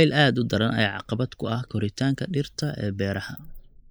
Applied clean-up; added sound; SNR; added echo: neural mask model Resemble Enhance denoiser.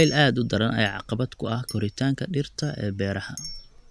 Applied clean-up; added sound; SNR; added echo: none; Chink, clink; 12 dB; none.